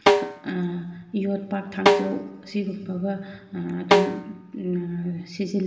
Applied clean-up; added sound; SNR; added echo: none; Snare drum; -4 dB; reverberation time 1.8 s.